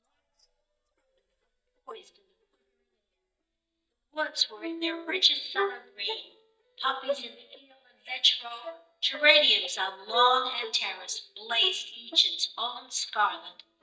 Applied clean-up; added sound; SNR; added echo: neural mask model DeepFilterNet 3.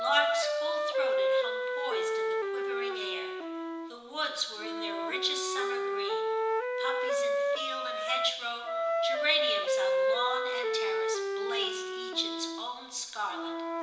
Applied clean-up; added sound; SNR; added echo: none; Wind instrument, woodwind instrument; -4 dB; reverberation time 1.0 s.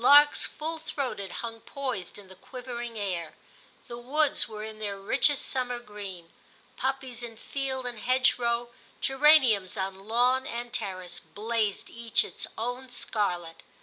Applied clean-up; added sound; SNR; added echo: none; none; none; none.